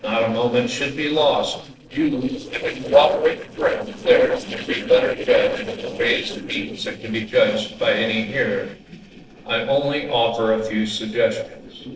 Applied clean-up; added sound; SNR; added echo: neural separator model SepFormer DNS4.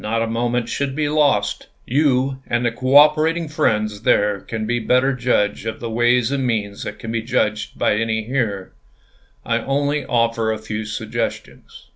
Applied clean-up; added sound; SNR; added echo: none; none; none; none.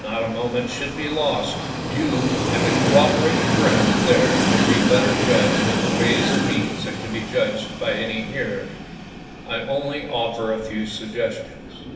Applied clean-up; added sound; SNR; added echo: none; Train; -1 dB; reverberation time 1.0 s.